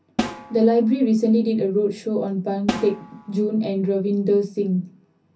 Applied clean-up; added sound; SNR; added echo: none; Snare drum; 12 dB; reverberation time 0.3 s.